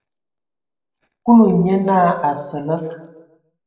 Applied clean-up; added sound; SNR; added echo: neural separator model SepFormer DNS4.